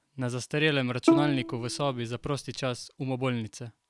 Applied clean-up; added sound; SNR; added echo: none; Bowed string instrument; -1 dB; none.